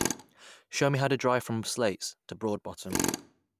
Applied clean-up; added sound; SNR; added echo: none; Tools; 6 dB; none.